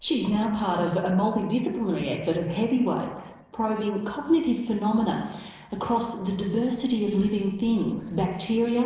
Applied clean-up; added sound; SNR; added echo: neural separator model SepFormer DNS4.